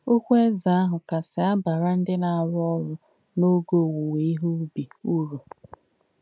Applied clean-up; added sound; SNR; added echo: none; none; none; none.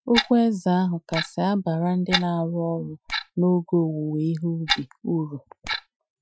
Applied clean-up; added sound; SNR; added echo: classical method Wiener filter.